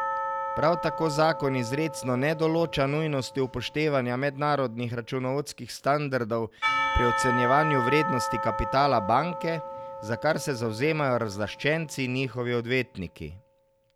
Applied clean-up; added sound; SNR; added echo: none; Church bell / Percussion; 6 dB; none.